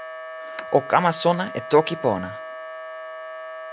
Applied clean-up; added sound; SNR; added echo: none; Wind instrument, woodwind instrument; 11 dB; none.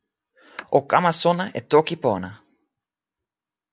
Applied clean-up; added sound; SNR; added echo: none; none; none; none.